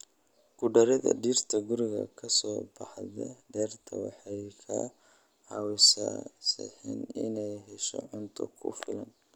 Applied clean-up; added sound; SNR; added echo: none; none; none; none.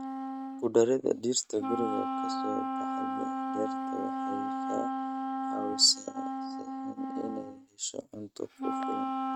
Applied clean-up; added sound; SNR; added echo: neural mask model RNNoise.